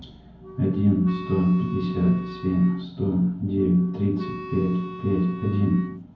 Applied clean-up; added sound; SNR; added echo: none; Wind instrument, woodwind instrument; 15 dB; reverberation time 0.9 s.